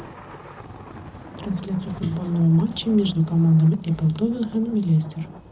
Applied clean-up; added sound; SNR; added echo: none; Thunder; 18 dB; reverberation time 0.4 s.